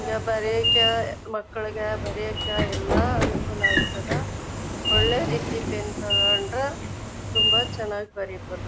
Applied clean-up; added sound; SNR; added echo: none; Sliding door / Train; -4 dB; none.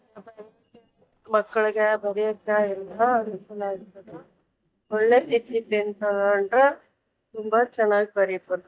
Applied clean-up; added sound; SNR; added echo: neural mask model DeepFilterNet 3.